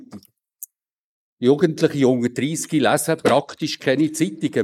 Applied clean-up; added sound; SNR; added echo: neural mask model Resemble Enhance denoiser.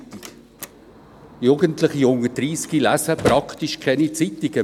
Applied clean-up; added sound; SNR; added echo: none; Slam; 13 dB; none.